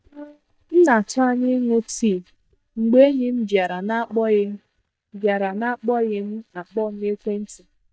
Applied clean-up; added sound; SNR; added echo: neural mask model DeepFilterNet 3.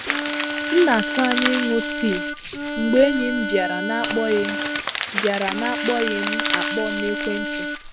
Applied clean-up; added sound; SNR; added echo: none; Crumpling, crinkling + Harmonica; 1 dB; none.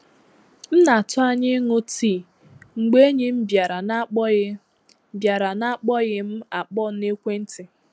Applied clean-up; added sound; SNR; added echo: none; none; none; none.